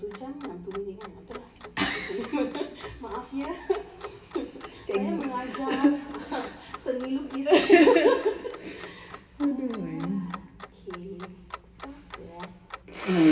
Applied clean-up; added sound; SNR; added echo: none; Clock; 18 dB; reverberation time 1.8 s.